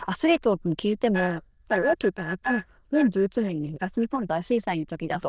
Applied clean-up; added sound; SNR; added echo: neural diffusion model UNIVERSE++.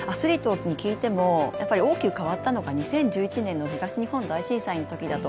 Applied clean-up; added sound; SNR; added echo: none; none; none; none.